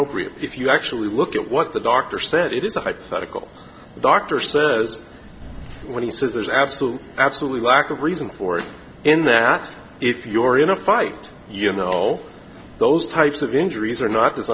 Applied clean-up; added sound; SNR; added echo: none; none; none; none.